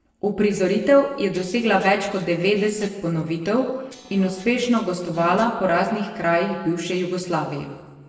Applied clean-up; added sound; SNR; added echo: neural separator model SepFormer DNS4.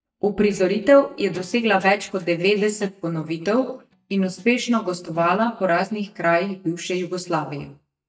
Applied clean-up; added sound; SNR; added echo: neural mask model DeepFilterNet 3.